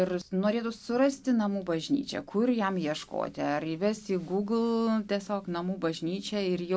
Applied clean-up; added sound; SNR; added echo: none; none; none; none.